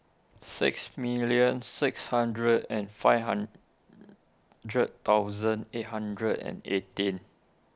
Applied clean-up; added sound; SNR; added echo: none; none; none; none.